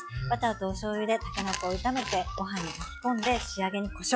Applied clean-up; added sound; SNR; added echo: classical method log-MMSE.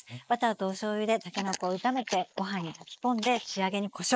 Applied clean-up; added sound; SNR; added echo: neural mask model Resemble Enhance denoiser.